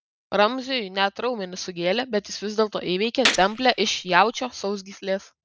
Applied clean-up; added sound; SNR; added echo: none; Gunshot, gunfire; 5 dB; none.